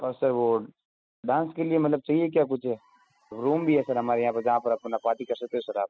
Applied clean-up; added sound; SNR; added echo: classical method spectral subtraction.